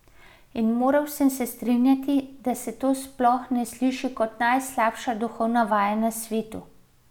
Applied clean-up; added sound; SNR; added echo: none; none; none; none.